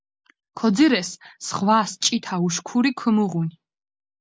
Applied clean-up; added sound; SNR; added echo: none; none; none; none.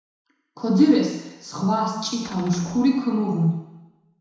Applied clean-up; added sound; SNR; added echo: none; Cupboard open or close; 20 dB; reverberation time 1.0 s.